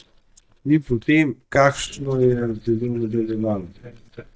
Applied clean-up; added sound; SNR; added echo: neural mask model DeepFilterNet 3.